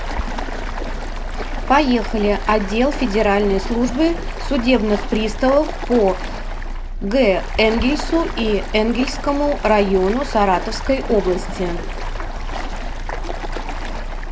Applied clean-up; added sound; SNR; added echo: none; Stream; 10 dB; none.